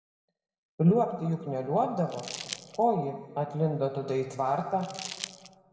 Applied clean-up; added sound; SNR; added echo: none; Crumpling, crinkling; 12 dB; reverberation time 1.8 s.